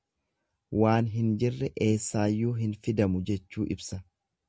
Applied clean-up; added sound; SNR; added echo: none; none; none; none.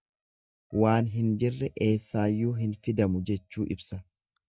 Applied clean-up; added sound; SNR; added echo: neural mask model DeepFilterNet 3.